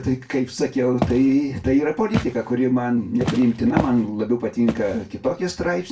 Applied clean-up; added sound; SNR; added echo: none; Walk, footsteps; 10 dB; reverberation time 0.2 s.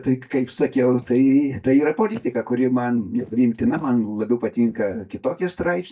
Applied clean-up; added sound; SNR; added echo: neural mask model DeepFilterNet 3.